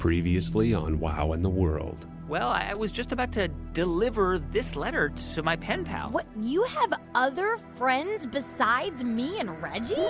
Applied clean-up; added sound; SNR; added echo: none; none; none; none.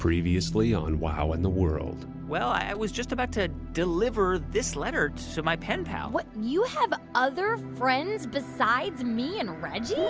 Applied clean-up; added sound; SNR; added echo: none; Bass guitar; 17 dB; none.